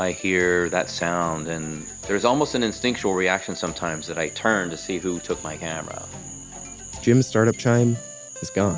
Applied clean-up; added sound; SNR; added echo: none; Frog; 15 dB; none.